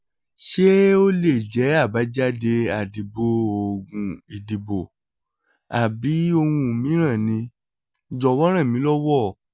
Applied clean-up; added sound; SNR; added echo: none; none; none; none.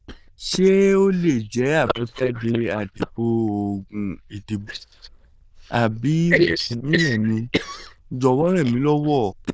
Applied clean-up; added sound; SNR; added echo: neural diffusion model UNIVERSE++.